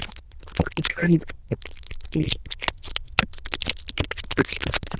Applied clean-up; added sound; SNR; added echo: neural diffusion model UNIVERSE++.